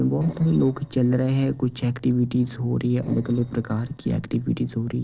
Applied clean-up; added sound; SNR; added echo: neural separator model SepFormer DNS4.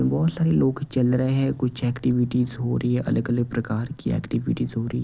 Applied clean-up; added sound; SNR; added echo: none; none; none; none.